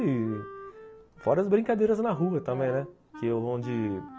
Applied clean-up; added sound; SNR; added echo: none; Wind instrument, woodwind instrument; 17 dB; none.